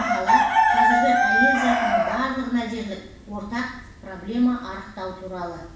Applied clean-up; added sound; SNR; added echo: none; Chicken, rooster; -4 dB; reverberation time 0.7 s.